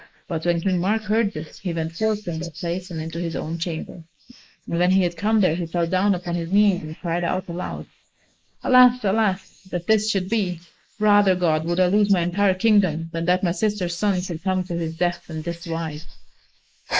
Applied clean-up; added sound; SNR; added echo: neural mask model Resemble Enhance denoiser.